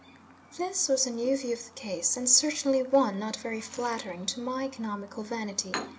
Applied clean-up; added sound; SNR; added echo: none; Chirp, tweet; 17 dB; reverberation time 0.4 s.